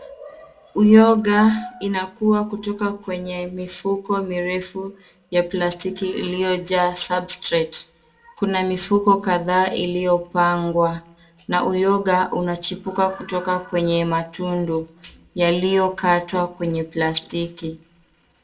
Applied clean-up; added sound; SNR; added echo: none; none; none; reverberation time 0.3 s.